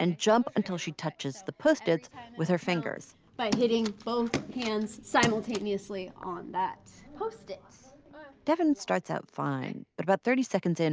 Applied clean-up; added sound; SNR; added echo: none; none; none; none.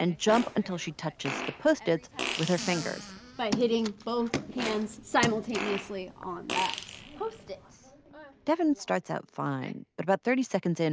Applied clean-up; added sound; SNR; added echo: none; Squeak / Cupboard open or close + Fart; 9 dB; none.